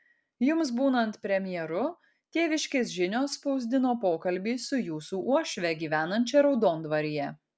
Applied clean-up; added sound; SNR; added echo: none; none; none; none.